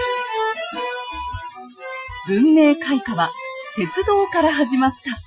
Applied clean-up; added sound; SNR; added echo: classical method Wiener filter.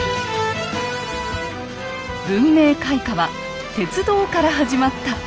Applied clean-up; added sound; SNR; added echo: none; Musical instrument; 18 dB; none.